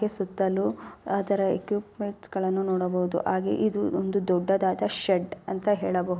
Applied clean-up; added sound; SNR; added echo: none; none; none; none.